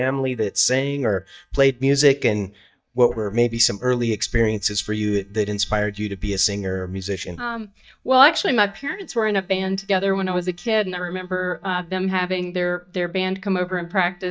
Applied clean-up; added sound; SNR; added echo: neural mask model DeepFilterNet 3.